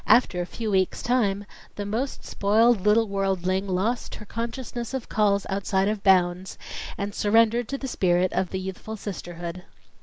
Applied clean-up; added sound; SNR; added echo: none; none; none; none.